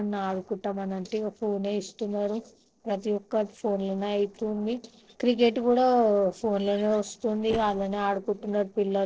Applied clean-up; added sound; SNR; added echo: neural separator model SepFormer DNS4.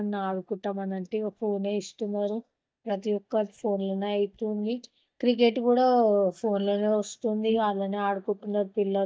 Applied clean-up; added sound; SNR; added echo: neural mask model DeepFilterNet 3.